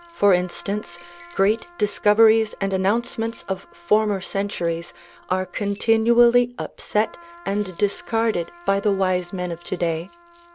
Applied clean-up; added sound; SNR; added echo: none; Keys jangling + Trumpet; 19 dB; none.